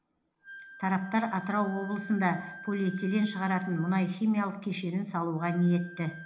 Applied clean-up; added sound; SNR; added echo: none; Wind instrument, woodwind instrument; 17 dB; reverberation time 0.4 s.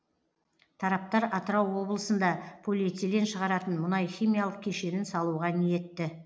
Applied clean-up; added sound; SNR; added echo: none; none; none; none.